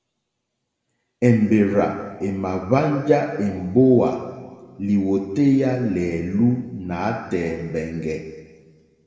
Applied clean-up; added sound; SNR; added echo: none; none; none; reverberation time 1.6 s.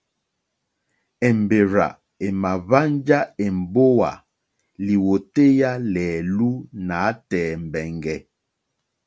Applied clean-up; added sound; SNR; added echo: none; none; none; none.